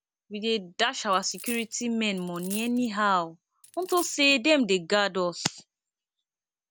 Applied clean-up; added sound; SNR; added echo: none; Coin (dropping); 14 dB; none.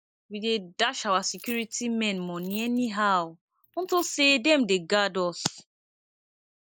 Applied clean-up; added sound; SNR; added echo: neural mask model Resemble Enhance denoiser.